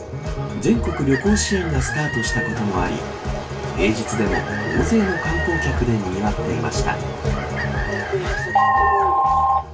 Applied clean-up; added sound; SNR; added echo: none; Chicken, rooster; 11 dB; reverberation time 0.2 s.